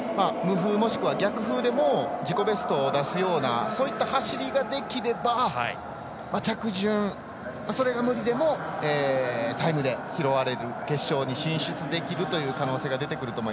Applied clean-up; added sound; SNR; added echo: none; none; none; none.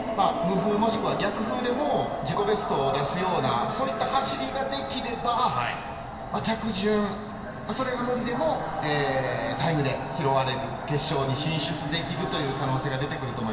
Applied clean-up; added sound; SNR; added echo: none; Dog; 20 dB; reverberation time 1.4 s.